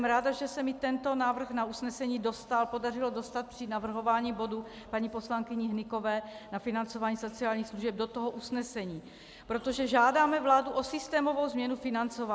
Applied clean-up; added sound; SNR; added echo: none; none; none; none.